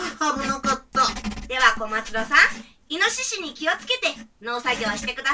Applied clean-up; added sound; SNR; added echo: none; Writing; 13 dB; reverberation time 0.2 s.